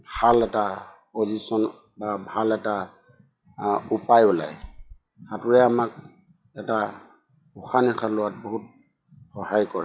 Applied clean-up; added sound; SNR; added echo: classical method log-MMSE.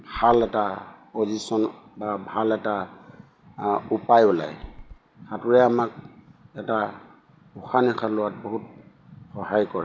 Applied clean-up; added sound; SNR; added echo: none; Run; 17 dB; none.